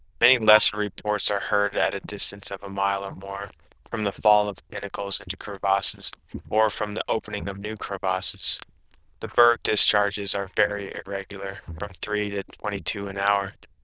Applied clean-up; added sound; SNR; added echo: neural diffusion model UNIVERSE++.